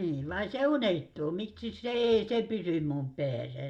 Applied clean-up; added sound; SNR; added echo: none; none; none; reverberation time 0.2 s.